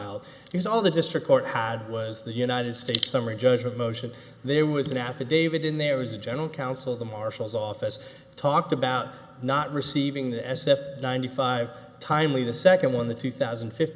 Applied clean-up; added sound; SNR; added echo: none; none; none; none.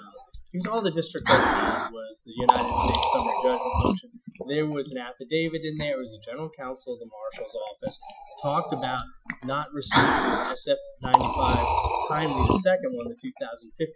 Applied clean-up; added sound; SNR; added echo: classical method Wiener filter.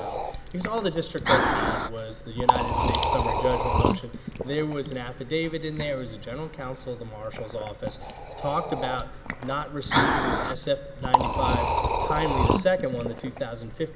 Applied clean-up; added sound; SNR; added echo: none; Liquid; -3 dB; none.